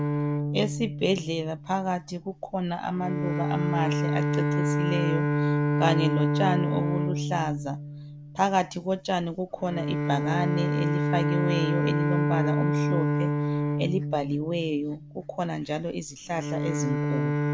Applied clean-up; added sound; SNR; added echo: none; Bowed string instrument; -2 dB; none.